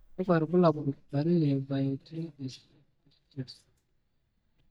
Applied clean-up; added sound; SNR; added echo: neural mask model DeepFilterNet 3.